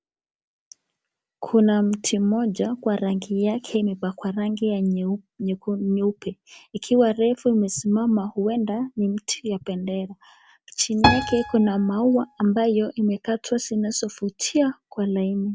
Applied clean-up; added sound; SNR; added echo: none; Piano; 4 dB; none.